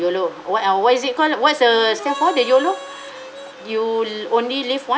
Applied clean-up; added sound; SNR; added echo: none; Harmonica; 16 dB; none.